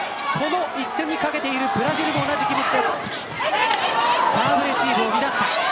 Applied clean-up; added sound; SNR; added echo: none; none; none; none.